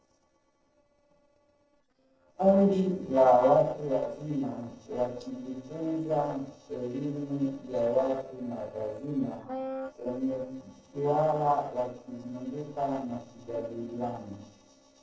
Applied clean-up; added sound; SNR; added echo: neural separator model SepFormer DNS4.